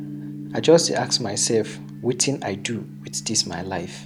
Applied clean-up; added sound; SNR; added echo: none; Gong; 12 dB; none.